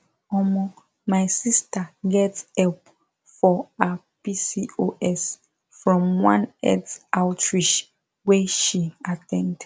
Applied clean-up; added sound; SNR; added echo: none; none; none; none.